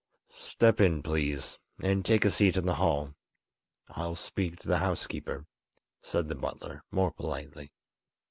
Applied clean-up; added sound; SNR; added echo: none; none; none; none.